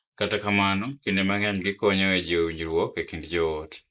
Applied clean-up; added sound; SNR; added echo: neural mask model Resemble Enhance denoiser.